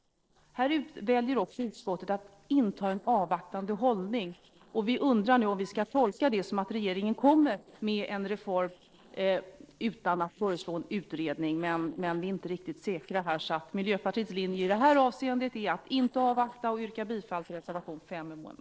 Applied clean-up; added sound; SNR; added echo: neural separator model SepFormer DNS4.